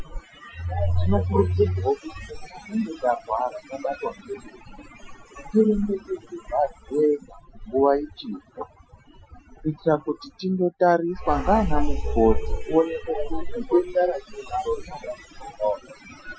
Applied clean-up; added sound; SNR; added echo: classical method Wiener filter.